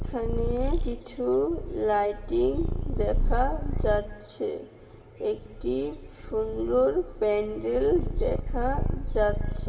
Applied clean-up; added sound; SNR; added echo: none; Purr; 2 dB; reverberation time 2.4 s.